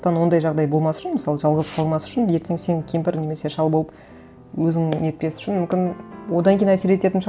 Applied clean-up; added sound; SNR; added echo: none; Walk, footsteps; 20 dB; none.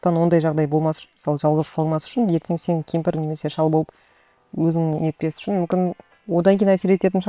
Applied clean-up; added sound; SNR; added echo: neural separator model SepFormer WHAM!.